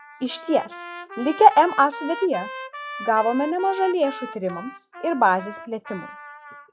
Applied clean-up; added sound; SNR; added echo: classical method log-MMSE.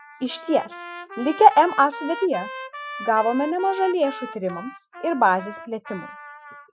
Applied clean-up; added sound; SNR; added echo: classical method Wiener filter.